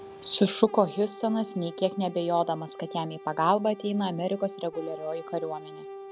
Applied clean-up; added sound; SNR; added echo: none; Brass instrument; 14 dB; none.